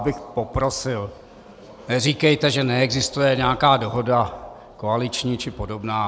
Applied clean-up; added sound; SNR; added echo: none; none; none; none.